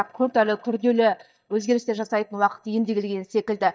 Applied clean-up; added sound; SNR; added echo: neural mask model DeepFilterNet 3.